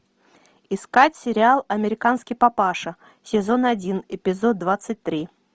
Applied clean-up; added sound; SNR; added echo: none; none; none; none.